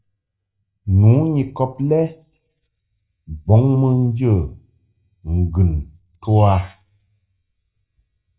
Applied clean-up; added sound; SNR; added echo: neural mask model DeepFilterNet 3.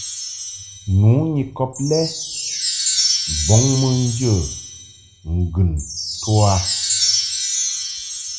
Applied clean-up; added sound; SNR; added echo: none; Wind chime; 3 dB; reverberation time 0.5 s.